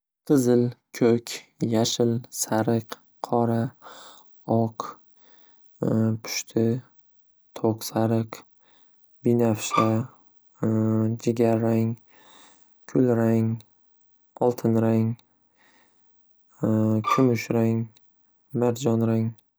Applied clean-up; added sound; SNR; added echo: none; Bowed string instrument; 4 dB; none.